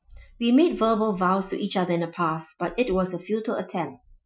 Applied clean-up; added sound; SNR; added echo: classical method Wiener filter.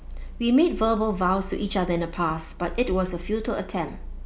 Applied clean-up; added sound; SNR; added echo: none; Engine / Car; 11 dB; none.